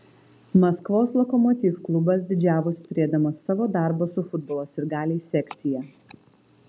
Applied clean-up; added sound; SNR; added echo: none; none; none; none.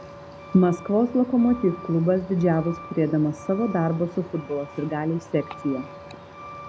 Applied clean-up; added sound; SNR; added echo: none; Truck; 16 dB; none.